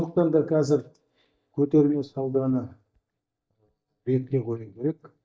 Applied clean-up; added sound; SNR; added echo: neural mask model DeepFilterNet 3.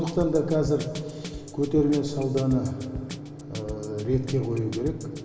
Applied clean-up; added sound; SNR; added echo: none; Drum kit; 14 dB; reverberation time 2.6 s.